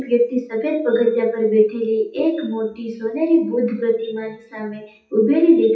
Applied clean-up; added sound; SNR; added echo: classical method WPE with log-MMSE.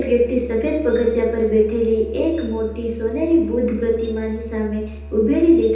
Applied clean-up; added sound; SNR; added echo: none; Musical instrument; 14 dB; reverberation time 0.8 s.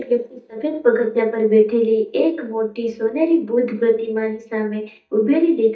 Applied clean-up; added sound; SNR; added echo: neural mask model DeepFilterNet 3.